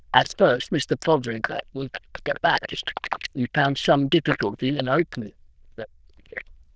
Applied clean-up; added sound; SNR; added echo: neural diffusion model UNIVERSE++.